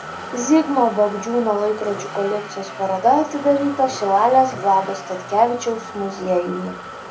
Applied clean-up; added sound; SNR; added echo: none; Motor vehicle (road); 13 dB; reverberation time 0.3 s.